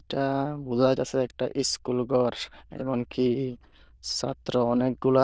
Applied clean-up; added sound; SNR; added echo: neural diffusion model UNIVERSE++.